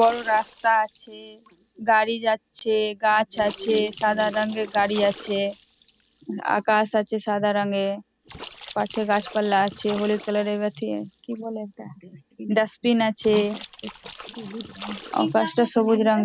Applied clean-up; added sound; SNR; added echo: none; Splash, splatter; 19 dB; none.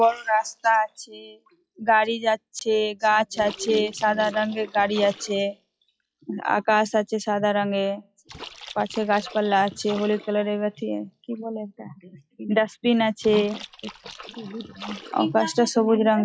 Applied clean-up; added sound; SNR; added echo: classical method log-MMSE.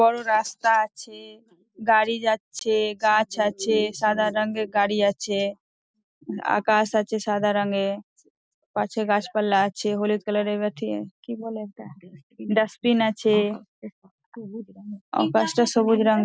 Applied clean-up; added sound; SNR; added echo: none; none; none; none.